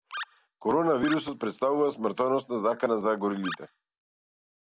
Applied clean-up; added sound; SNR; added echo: none; Animal; 14 dB; none.